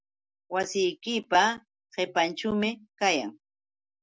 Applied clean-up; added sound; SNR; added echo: none; none; none; none.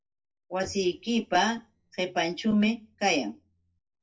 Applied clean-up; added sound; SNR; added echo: neural separator model SepFormer DNS4.